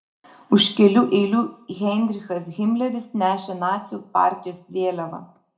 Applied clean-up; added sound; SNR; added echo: none; none; none; reverberation time 0.3 s.